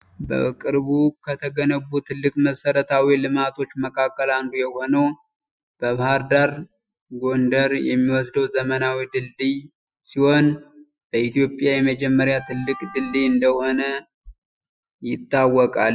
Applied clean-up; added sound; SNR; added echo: classical method Wiener filter.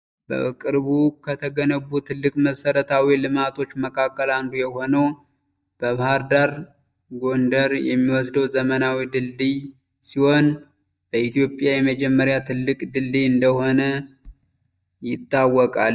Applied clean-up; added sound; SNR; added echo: neural mask model DeepFilterNet 3.